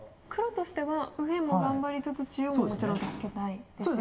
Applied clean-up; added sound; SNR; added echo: none; Sliding door; 18 dB; reverberation time 0.8 s.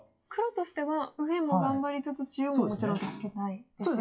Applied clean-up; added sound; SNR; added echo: classical method WPE with log-MMSE.